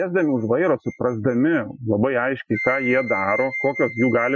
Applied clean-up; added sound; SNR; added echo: classical method Wiener filter.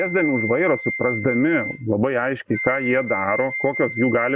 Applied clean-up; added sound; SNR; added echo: none; Wind instrument, woodwind instrument; 7 dB; none.